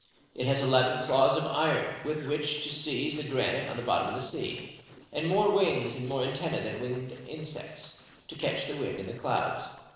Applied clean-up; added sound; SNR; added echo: neural separator model SepFormer DNS4.